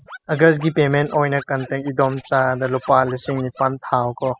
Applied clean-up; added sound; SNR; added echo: classical method spectral subtraction.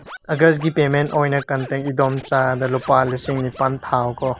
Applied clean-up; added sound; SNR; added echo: none; Scratching (performance technique); 20 dB; none.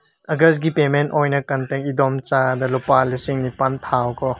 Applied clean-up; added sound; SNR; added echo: none; none; none; none.